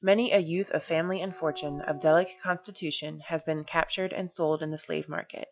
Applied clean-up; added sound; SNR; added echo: classical method log-MMSE.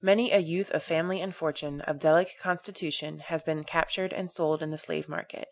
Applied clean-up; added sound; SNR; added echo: none; none; none; none.